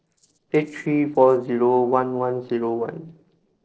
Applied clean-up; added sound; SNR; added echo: neural separator model SepFormer DNS4.